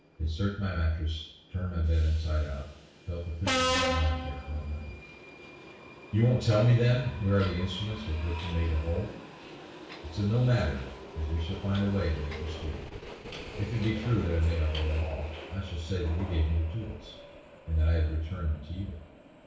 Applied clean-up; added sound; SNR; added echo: none; Subway, metro, underground; 10 dB; reverberation time 0.6 s.